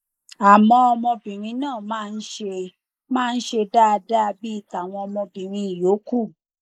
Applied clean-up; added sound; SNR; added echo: neural mask model Resemble Enhance denoiser.